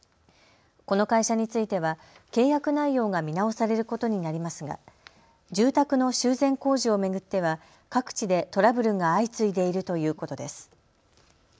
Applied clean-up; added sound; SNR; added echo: none; none; none; none.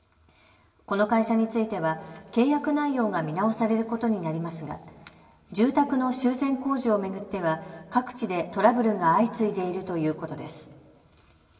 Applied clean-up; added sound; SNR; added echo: none; none; none; reverberation time 1.8 s.